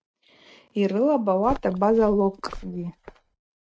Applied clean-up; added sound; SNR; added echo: neural mask model RNNoise.